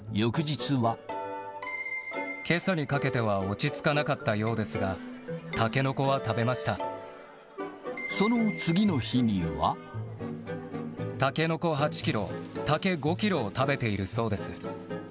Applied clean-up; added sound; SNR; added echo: none; none; none; none.